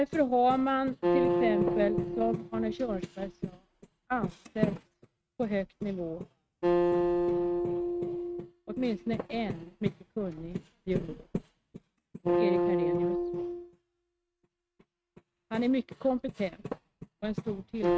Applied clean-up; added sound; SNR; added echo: neural mask model RNNoise.